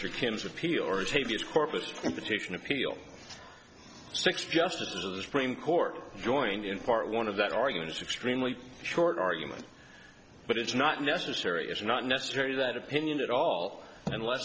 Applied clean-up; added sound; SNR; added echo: none; none; none; none.